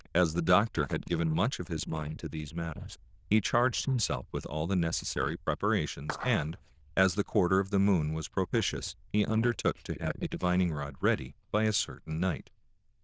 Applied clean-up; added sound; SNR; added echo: neural diffusion model UNIVERSE++.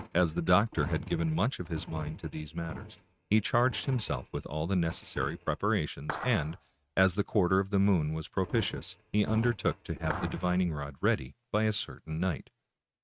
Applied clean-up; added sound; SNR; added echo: neural mask model RNNoise.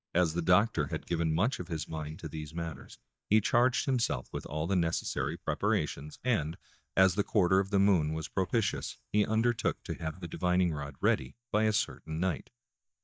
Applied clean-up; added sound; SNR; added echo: neural mask model DeepFilterNet 3.